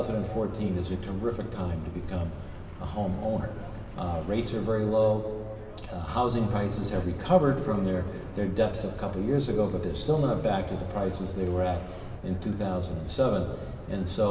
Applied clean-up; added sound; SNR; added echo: none; Car; 12 dB; reverberation time 2.3 s.